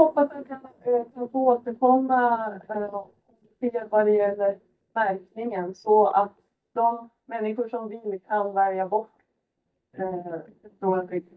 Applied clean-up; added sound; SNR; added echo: neural mask model DeepFilterNet 3.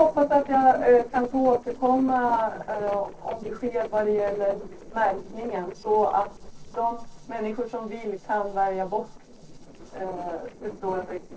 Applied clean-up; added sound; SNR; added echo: neural separator model SepFormer DNS4.